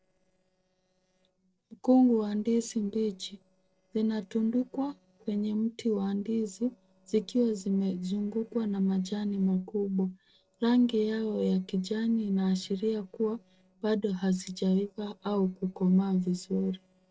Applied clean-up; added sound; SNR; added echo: neural separator model SepFormer DNS4.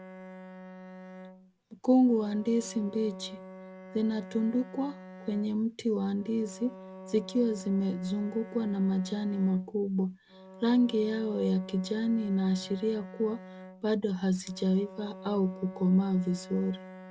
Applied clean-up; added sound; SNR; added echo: none; Bowed string instrument; 17 dB; none.